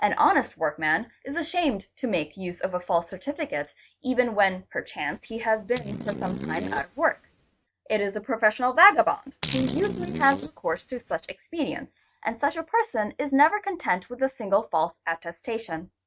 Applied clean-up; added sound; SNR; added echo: neural mask model RNNoise.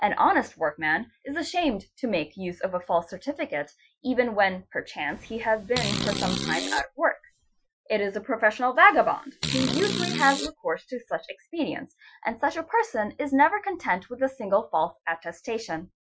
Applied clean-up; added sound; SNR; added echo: classical method Wiener filter.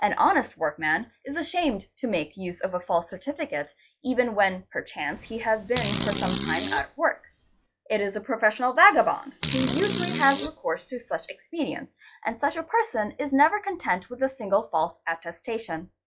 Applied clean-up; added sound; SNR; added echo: classical method log-MMSE.